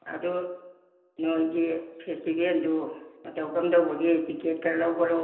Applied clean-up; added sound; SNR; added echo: none; none; none; reverberation time 1.4 s.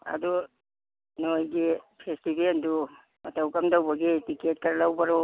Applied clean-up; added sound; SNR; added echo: none; none; none; none.